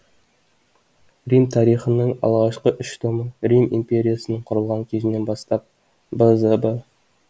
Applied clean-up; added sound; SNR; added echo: none; none; none; none.